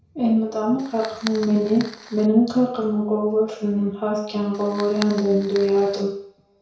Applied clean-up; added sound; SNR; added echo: none; Fire; 16 dB; reverberation time 0.6 s.